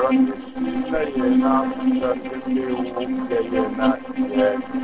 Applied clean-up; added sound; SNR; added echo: neural separator model SepFormer DNS4.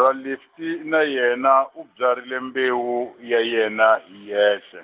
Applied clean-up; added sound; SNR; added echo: none; none; none; none.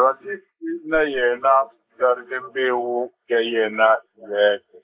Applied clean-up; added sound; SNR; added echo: neural mask model Resemble Enhance denoiser.